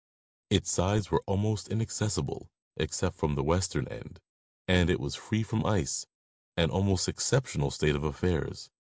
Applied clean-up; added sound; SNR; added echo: none; none; none; none.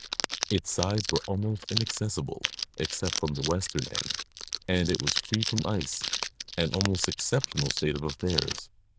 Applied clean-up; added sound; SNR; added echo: neural diffusion model UNIVERSE++.